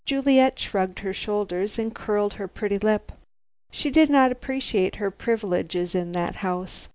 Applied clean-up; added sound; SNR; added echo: none; none; none; none.